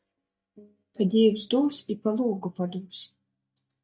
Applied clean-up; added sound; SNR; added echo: neural mask model DeepFilterNet 3.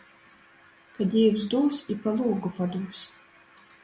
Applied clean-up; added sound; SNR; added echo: none; none; none; none.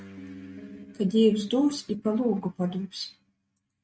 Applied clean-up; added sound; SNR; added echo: neural mask model RNNoise.